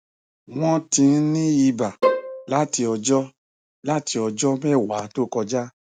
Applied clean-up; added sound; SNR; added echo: none; Bowed string instrument; 2 dB; none.